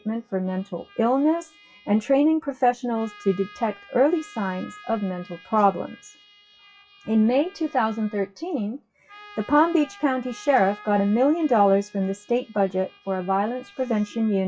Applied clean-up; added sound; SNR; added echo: classical method WPE with log-MMSE.